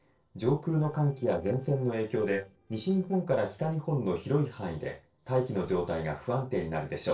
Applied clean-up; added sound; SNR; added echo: neural separator model SepFormer DNS4.